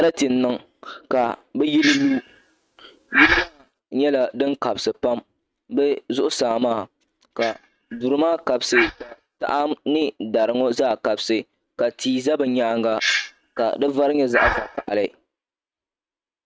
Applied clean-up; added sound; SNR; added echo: neural mask model RNNoise.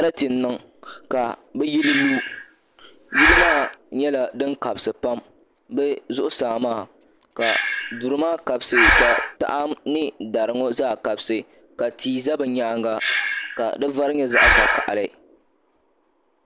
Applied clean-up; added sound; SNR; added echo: none; Breathing; 1 dB; none.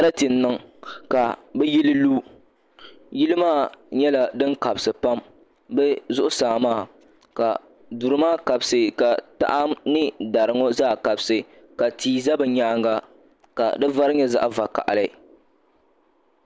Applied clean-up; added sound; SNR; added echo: none; none; none; none.